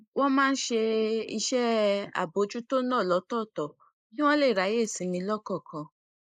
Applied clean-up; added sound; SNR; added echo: neural mask model Resemble Enhance denoiser.